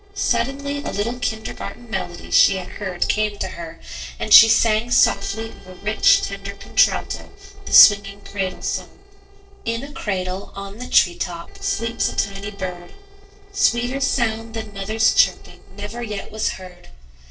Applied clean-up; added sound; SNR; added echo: neural separator model SepFormer DNS4.